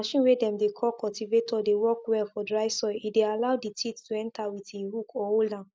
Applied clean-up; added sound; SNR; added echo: none; none; none; none.